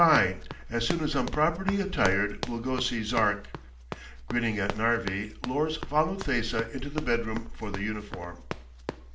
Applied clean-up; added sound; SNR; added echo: none; Run; 12 dB; reverberation time 0.4 s.